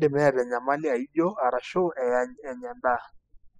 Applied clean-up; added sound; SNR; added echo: classical method spectral subtraction.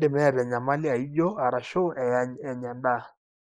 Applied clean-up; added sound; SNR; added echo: neural mask model Resemble Enhance denoiser.